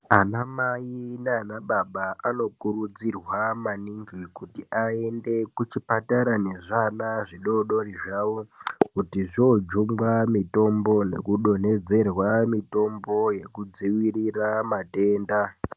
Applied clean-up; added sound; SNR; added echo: none; none; none; none.